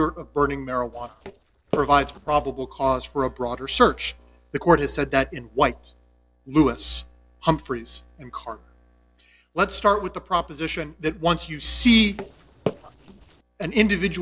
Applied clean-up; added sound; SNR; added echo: neural separator model SepFormer DNS4.